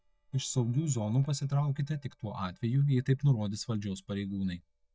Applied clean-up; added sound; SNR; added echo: neural mask model DeepFilterNet 3.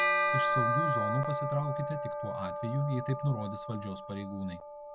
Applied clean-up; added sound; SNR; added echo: none; Bell; -2 dB; none.